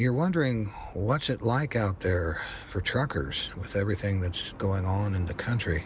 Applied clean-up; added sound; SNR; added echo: none; Chirp, tweet; 19 dB; none.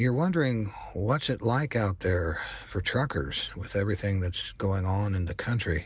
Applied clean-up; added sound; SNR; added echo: none; none; none; none.